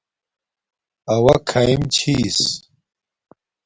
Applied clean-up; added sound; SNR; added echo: none; none; none; none.